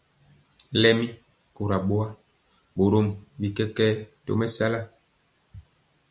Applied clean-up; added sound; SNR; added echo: none; none; none; none.